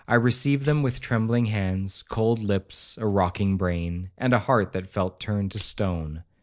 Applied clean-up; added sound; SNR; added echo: neural separator model SepFormer DNS4.